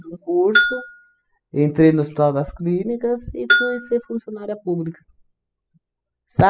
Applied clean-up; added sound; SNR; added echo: classical method spectral subtraction.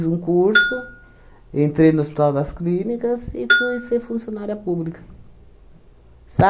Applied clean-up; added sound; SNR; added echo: none; Bell; 4 dB; none.